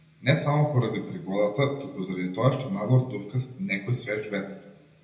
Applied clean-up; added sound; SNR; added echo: none; none; none; reverberation time 0.8 s.